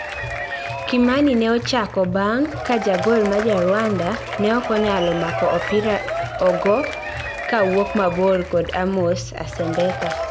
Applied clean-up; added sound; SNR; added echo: none; Applause / Crowd / Cheering; 8 dB; none.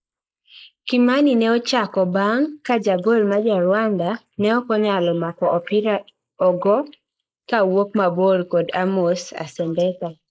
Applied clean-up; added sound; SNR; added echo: neural mask model Resemble Enhance denoiser.